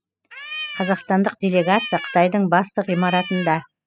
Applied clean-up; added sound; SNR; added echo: classical method spectral subtraction.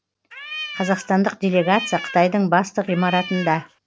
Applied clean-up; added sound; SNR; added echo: none; Cat; 12 dB; none.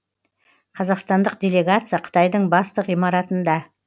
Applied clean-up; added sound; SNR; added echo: none; none; none; none.